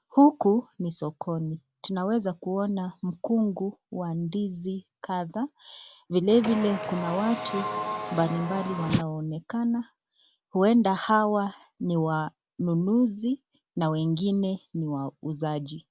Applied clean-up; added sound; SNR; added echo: none; Car; 6 dB; none.